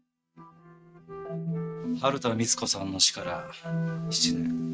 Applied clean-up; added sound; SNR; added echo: neural mask model RNNoise.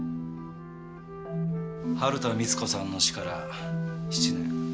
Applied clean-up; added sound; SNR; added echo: none; Wind instrument, woodwind instrument; 14 dB; none.